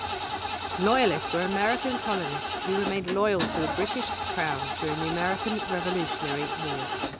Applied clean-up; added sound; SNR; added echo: none; Engine starting / Car; 2 dB; none.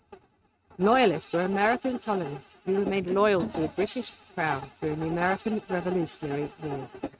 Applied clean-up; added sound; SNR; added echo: neural mask model RNNoise.